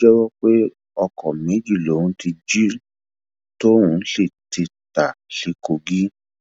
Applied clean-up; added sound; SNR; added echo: none; none; none; none.